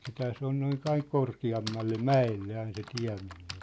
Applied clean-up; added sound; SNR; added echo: none; Typing; 17 dB; none.